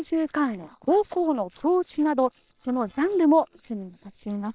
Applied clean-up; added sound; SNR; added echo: neural separator model SepFormer WHAM!.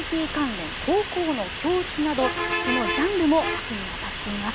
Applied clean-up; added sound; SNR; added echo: none; Bus; 4 dB; none.